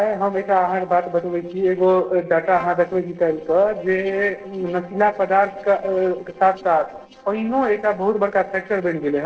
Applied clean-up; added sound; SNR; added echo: neural separator model SepFormer DNS4.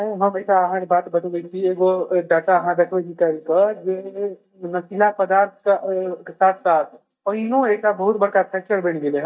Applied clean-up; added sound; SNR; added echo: neural mask model DeepFilterNet 3.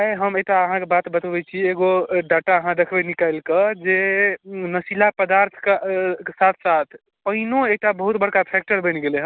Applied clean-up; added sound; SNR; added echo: none; none; none; none.